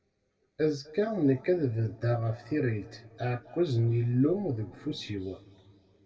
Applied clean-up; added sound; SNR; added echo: none; none; none; reverberation time 1.6 s.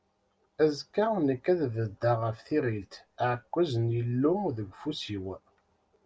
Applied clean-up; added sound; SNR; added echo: none; none; none; none.